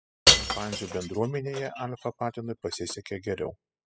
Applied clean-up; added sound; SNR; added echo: classical method spectral subtraction.